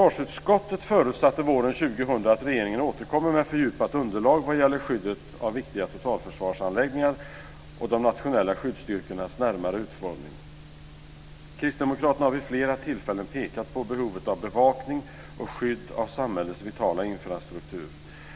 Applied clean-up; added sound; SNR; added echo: none; none; none; none.